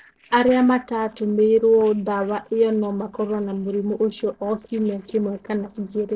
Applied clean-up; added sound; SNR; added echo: neural separator model SepFormer DNS4.